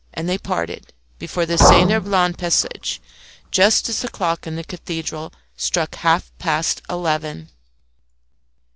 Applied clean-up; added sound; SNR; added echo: none; Liquid; -2 dB; none.